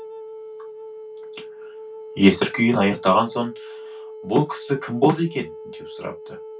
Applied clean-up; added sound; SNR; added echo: none; Wind instrument, woodwind instrument; 14 dB; reverberation time 0.1 s.